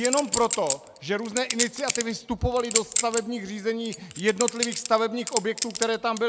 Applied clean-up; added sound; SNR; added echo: none; Chink, clink; 4 dB; none.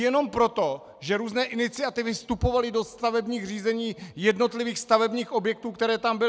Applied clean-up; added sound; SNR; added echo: none; none; none; none.